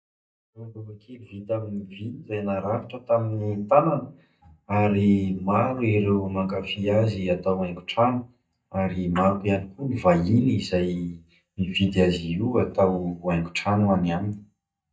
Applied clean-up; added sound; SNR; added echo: neural mask model DeepFilterNet 3.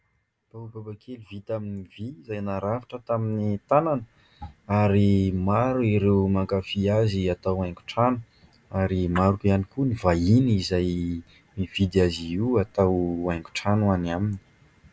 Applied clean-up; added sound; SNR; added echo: none; none; none; none.